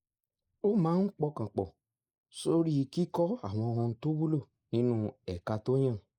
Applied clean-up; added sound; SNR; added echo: neural mask model Resemble Enhance denoiser.